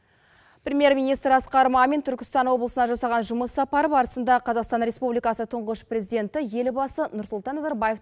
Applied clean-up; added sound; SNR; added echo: none; none; none; none.